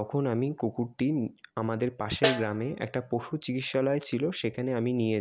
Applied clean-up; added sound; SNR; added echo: none; Snare drum; 6 dB; none.